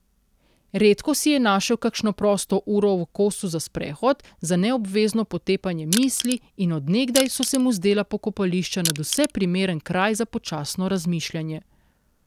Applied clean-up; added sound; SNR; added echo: none; Crushing; 7 dB; none.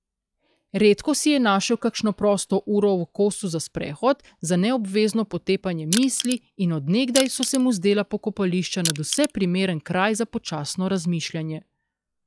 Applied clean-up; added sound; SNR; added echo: classical method log-MMSE.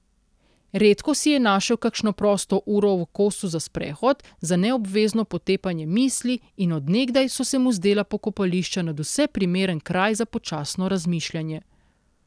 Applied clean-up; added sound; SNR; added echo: none; none; none; none.